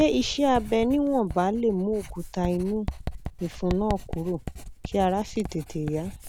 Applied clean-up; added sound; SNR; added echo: none; Writing; 10 dB; none.